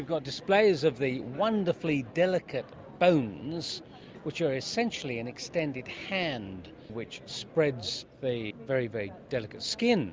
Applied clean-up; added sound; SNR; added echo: none; none; none; none.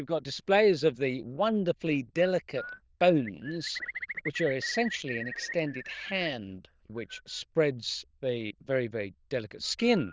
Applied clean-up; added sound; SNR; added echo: neural diffusion model UNIVERSE++.